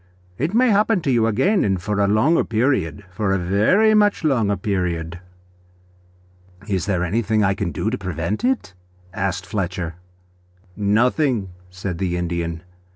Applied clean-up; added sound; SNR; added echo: none; none; none; none.